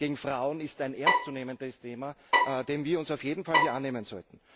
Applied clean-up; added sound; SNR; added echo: none; Bowed string instrument; -4 dB; none.